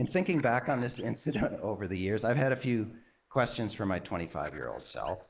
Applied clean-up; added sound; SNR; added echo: neural mask model Resemble Enhance denoiser.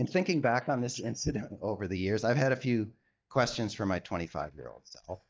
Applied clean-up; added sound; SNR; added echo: neural mask model DeepFilterNet 3.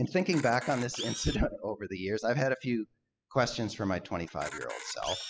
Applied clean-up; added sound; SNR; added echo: classical method spectral subtraction.